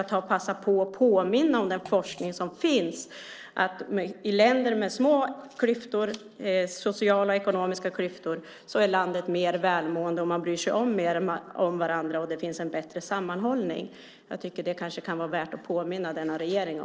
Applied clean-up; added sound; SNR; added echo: neural separator model SepFormer DNS4.